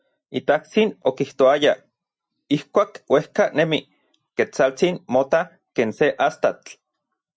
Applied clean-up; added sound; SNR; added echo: none; none; none; none.